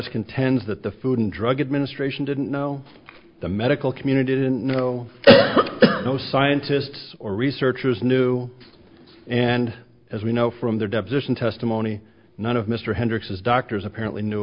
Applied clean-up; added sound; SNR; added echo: none; none; none; none.